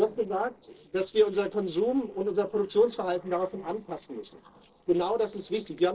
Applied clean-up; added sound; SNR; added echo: neural separator model SepFormer DNS4.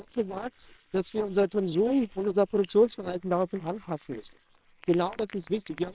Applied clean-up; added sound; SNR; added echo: neural separator model SepFormer WHAMR!.